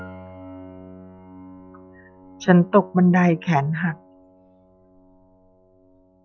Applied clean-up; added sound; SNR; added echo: classical method log-MMSE.